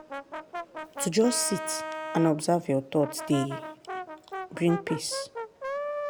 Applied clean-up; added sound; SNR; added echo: none; Brass instrument; 7 dB; none.